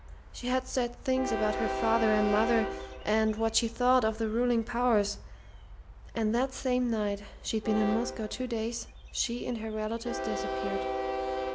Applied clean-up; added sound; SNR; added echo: none; Train; 6 dB; none.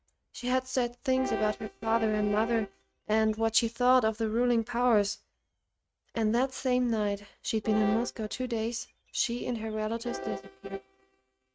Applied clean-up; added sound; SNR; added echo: neural mask model RNNoise.